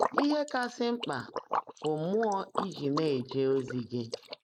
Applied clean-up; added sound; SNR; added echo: neural mask model Resemble Enhance denoiser.